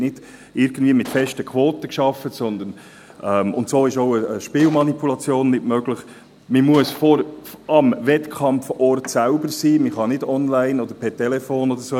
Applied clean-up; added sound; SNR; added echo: none; Gunshot, gunfire; 15 dB; none.